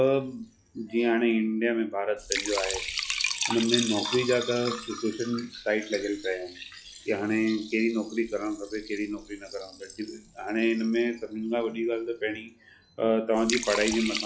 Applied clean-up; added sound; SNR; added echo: classical method log-MMSE.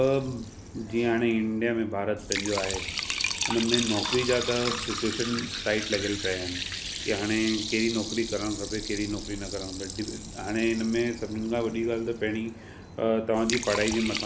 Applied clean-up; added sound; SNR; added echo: none; Liquid; 7 dB; none.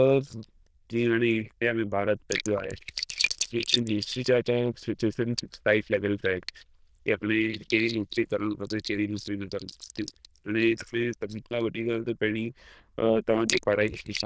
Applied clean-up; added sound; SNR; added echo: neural diffusion model UNIVERSE++.